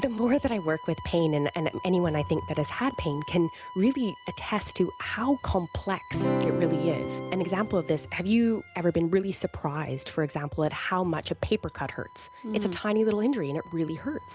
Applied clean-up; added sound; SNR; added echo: none; Acoustic guitar / Strum; 3 dB; none.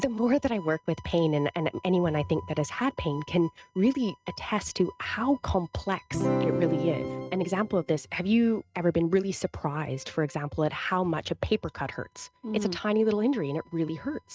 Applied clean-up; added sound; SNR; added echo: neural mask model RNNoise.